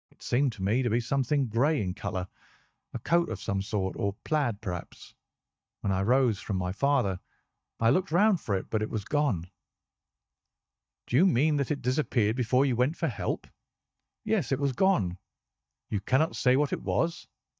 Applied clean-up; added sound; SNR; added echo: neural mask model DeepFilterNet 3.